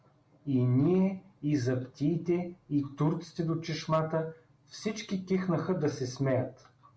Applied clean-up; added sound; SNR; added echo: none; none; none; none.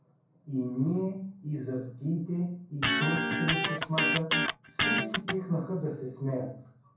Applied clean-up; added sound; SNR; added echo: none; Electric guitar; -4 dB; reverberation time 0.6 s.